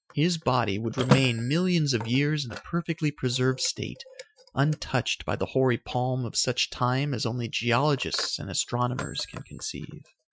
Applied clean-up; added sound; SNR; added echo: classical method Wiener filter.